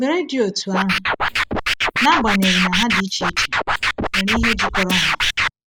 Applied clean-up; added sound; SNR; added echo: neural mask model Resemble Enhance denoiser.